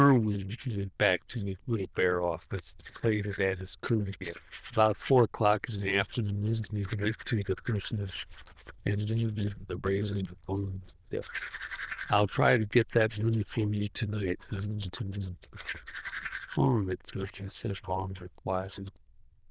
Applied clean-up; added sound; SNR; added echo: neural diffusion model UNIVERSE++.